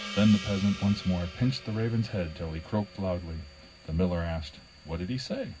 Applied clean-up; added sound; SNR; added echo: none; Gong; 16 dB; reverberation time 0.4 s.